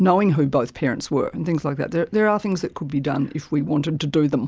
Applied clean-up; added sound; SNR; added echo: none; none; none; none.